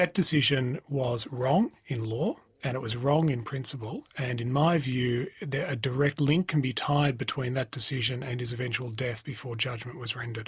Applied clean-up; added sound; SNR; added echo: none; none; none; none.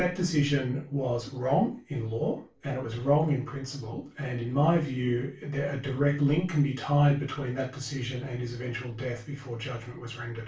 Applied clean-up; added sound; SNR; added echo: none; none; none; reverberation time 0.3 s.